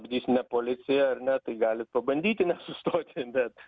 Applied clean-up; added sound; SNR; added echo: none; none; none; none.